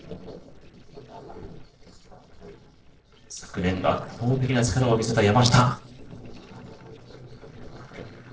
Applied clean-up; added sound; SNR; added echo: neural separator model SepFormer DNS4.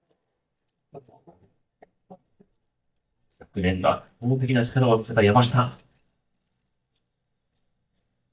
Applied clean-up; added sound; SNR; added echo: neural mask model DeepFilterNet 3.